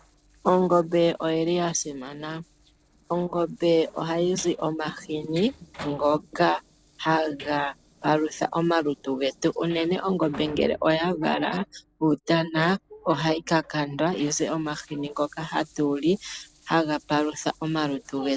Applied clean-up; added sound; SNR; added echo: neural separator model SepFormer DNS4.